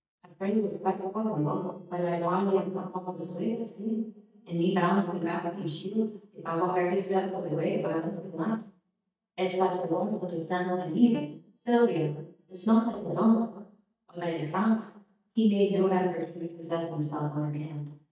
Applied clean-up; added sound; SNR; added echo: neural mask model DeepFilterNet 3.